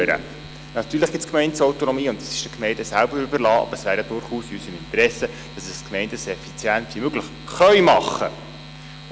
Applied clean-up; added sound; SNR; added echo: none; none; none; none.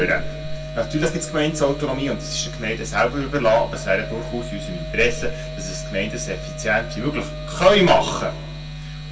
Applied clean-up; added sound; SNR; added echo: none; Wind instrument, woodwind instrument; 16 dB; reverberation time 0.1 s.